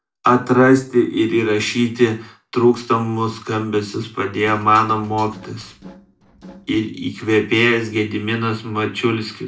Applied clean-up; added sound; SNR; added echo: neural separator model SepFormer DNS4.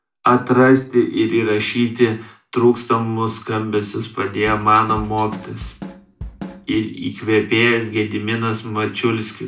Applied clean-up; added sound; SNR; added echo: none; Drum kit; 14 dB; reverberation time 0.4 s.